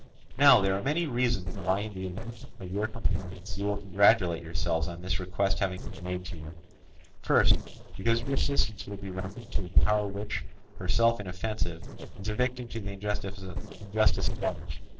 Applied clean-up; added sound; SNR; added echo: neural separator model SepFormer DNS4.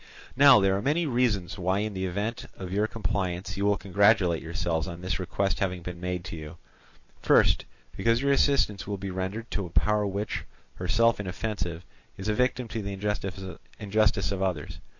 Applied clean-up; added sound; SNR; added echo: none; none; none; none.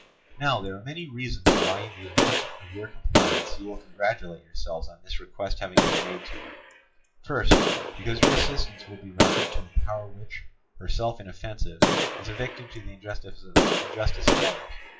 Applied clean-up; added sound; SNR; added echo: classical method WPE with log-MMSE.